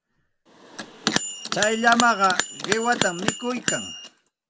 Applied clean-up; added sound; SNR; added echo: none; Bell; 3 dB; none.